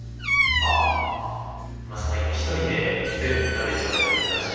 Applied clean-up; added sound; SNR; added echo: none; Bird vocalization, bird call, bird song; 2 dB; reverberation time 2.1 s.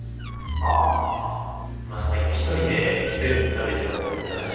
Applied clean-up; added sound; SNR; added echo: neural separator model SepFormer DNS4.